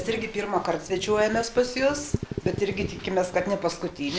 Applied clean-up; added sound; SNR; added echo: none; none; none; none.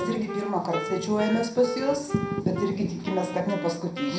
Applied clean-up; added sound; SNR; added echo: none; Wind instrument, woodwind instrument; 9 dB; reverberation time 0.4 s.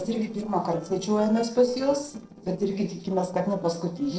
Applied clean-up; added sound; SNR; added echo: neural separator model SepFormer DNS4.